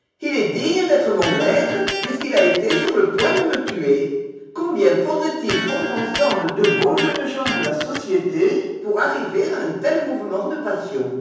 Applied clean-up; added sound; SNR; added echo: none; Electric guitar; 6 dB; reverberation time 1.1 s.